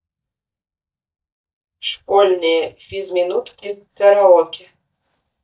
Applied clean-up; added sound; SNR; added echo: neural mask model DeepFilterNet 3.